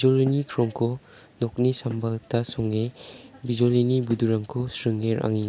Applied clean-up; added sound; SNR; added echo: none; none; none; none.